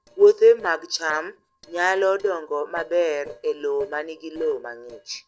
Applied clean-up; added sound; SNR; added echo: neural separator model SepFormer DNS4.